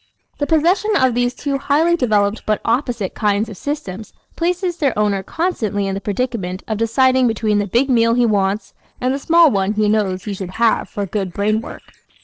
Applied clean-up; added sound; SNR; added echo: neural separator model SepFormer DNS4.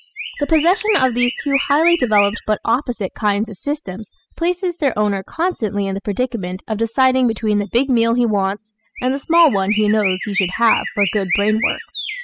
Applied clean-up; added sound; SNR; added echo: classical method spectral subtraction.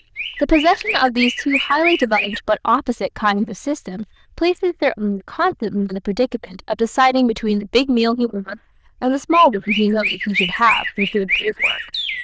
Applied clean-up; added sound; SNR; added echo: neural diffusion model UNIVERSE++.